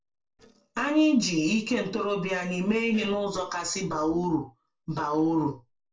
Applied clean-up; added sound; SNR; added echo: neural separator model SepFormer DNS4.